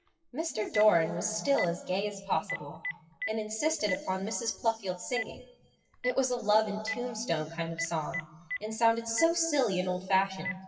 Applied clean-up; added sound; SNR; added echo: classical method WPE with log-MMSE.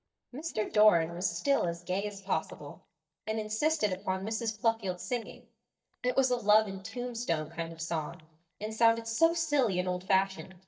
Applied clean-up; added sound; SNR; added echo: neural mask model DeepFilterNet 3.